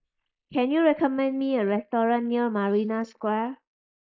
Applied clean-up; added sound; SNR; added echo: neural mask model Resemble Enhance denoiser.